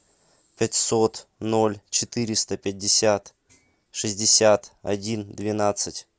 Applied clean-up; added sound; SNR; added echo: none; none; none; none.